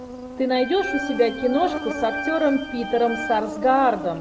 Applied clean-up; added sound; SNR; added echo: none; Insect + Organ; 8 dB; none.